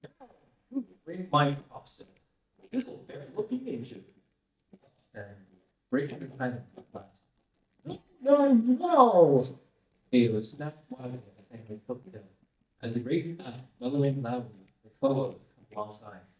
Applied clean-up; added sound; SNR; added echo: neural mask model DeepFilterNet 3.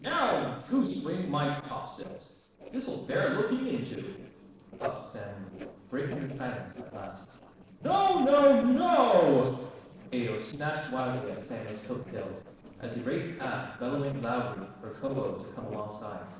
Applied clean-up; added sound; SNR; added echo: neural separator model SepFormer DNS4.